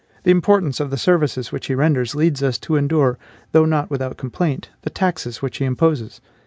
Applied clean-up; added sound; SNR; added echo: none; none; none; none.